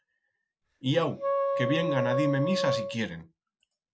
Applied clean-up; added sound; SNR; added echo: none; Wind instrument, woodwind instrument; -1 dB; none.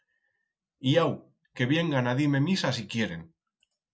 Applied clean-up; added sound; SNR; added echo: none; none; none; none.